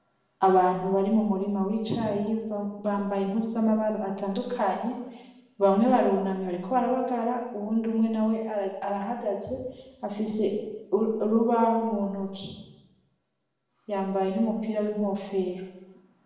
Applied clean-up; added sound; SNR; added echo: none; none; none; reverberation time 0.9 s.